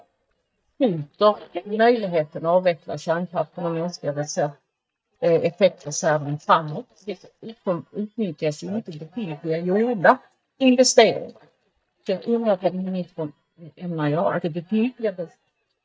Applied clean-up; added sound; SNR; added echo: neural mask model DeepFilterNet 3.